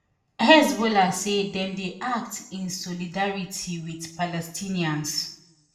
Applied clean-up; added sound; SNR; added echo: none; none; none; reverberation time 0.5 s.